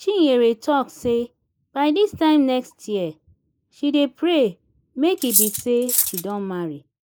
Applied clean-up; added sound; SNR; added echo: neural mask model Resemble Enhance denoiser.